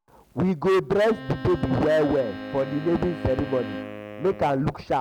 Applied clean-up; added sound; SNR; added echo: none; Bowed string instrument + Wind instrument, woodwind instrument; 12 dB; none.